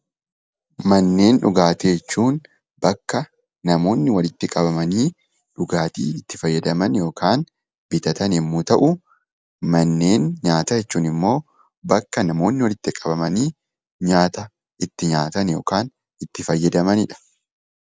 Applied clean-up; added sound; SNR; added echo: none; none; none; none.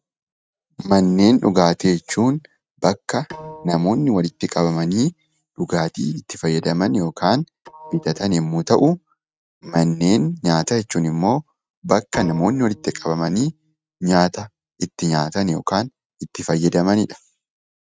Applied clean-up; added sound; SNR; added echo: neural mask model RNNoise.